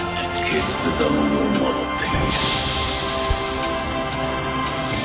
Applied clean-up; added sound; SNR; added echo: none; Fireworks; 11 dB; none.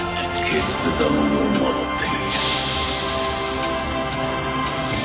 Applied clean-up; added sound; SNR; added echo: none; none; none; none.